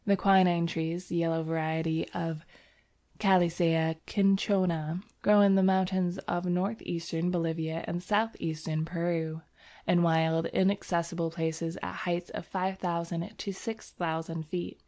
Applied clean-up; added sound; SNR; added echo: none; none; none; none.